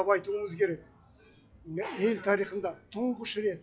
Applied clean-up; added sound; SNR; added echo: classical method log-MMSE.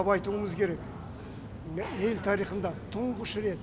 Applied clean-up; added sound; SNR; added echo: none; Mechanical fan; 12 dB; none.